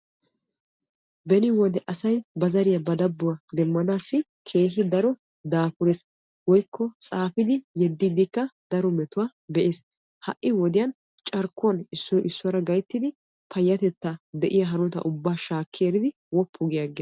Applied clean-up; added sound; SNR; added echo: none; none; none; none.